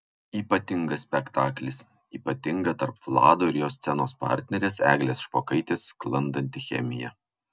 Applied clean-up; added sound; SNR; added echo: none; none; none; none.